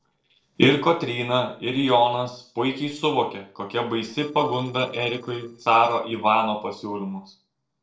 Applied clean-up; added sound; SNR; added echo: neural separator model SepFormer DNS4.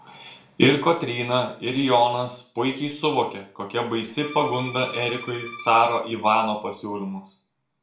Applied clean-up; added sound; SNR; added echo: none; Bowed string instrument; 14 dB; reverberation time 0.4 s.